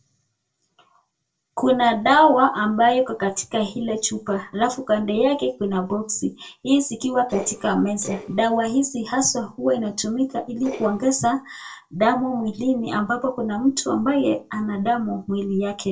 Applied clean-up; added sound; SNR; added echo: neural separator model SepFormer DNS4.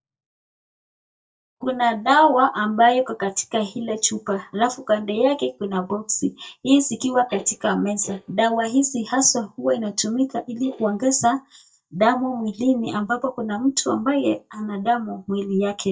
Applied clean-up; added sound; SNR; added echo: neural mask model DeepFilterNet 3.